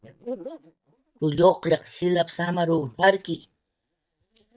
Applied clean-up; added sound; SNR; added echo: neural mask model DeepFilterNet 3.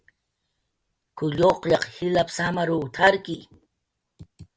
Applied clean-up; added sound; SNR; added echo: none; none; none; none.